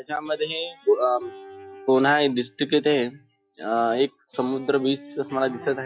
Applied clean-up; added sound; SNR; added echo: classical method log-MMSE.